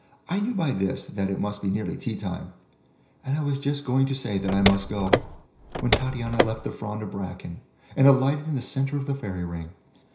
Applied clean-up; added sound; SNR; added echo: none; Car; 0 dB; reverberation time 0.5 s.